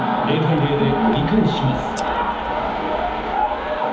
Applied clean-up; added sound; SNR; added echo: none; Scissors; 17 dB; reverberation time 1.3 s.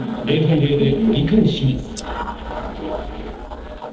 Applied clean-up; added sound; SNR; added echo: neural separator model SepFormer DNS4.